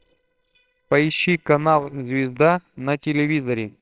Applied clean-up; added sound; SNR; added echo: neural separator model SepFormer WHAMR!.